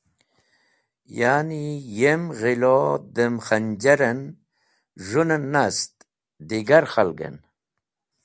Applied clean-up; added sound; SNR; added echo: none; none; none; none.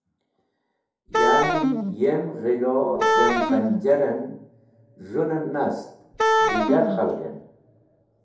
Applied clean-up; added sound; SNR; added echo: none; Wind instrument, woodwind instrument; -3 dB; reverberation time 2.7 s.